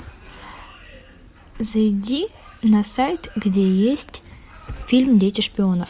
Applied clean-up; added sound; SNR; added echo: none; none; none; none.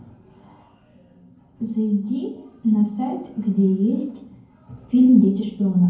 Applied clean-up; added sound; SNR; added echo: none; none; none; reverberation time 0.9 s.